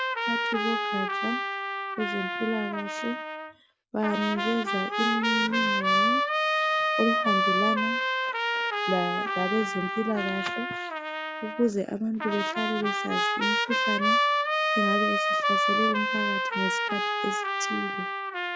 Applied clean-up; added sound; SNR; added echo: none; Trumpet; -4 dB; none.